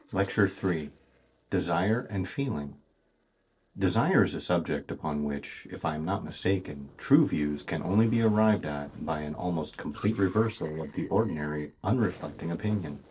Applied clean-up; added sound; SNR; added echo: neural separator model SepFormer DNS4.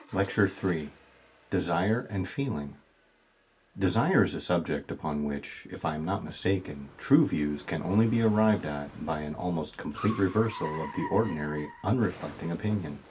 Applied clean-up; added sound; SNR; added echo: none; Car; 18 dB; reverberation time 0.2 s.